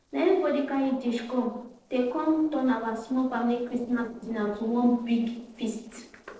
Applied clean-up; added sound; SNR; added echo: neural separator model SepFormer DNS4.